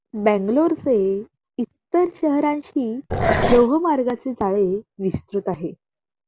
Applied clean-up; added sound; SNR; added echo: none; Growling; 1 dB; none.